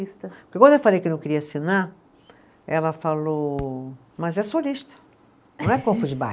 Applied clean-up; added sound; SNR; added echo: none; Breathing; 5 dB; none.